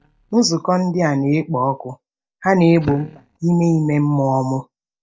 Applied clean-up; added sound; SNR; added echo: neural mask model DeepFilterNet 3.